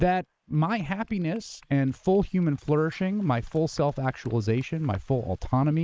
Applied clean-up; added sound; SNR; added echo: neural mask model Resemble Enhance denoiser.